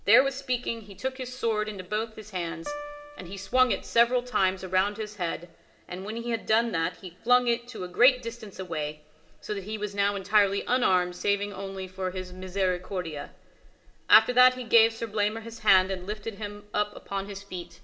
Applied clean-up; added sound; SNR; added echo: none; Piano; 13 dB; reverberation time 0.8 s.